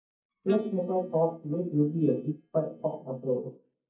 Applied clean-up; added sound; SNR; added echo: neural mask model DeepFilterNet 3.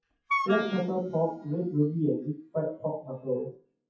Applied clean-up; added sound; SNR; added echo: classical method WPE with log-MMSE.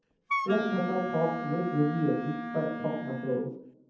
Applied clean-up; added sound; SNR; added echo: none; Wind instrument, woodwind instrument; 5 dB; reverberation time 0.8 s.